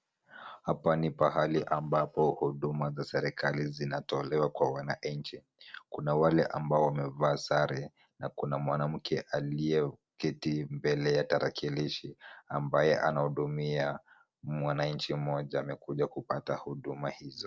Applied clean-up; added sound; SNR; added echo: neural separator model SepFormer DNS4.